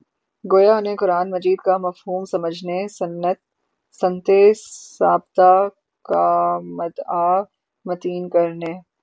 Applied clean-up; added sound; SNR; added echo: none; none; none; none.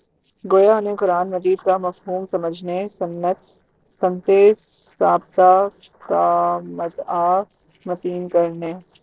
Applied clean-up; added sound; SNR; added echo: neural separator model SepFormer DNS4.